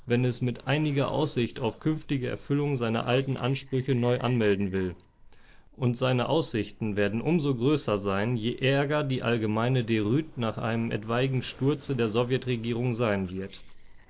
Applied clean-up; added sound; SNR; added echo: neural separator model SepFormer DNS4.